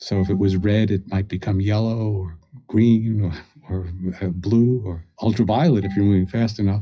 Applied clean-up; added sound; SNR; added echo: classical method WPE with log-MMSE.